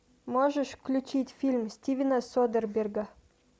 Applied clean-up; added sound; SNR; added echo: none; none; none; none.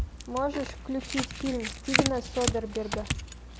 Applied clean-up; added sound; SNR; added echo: none; Chink, clink / Domestic sounds, home sounds; 0 dB; none.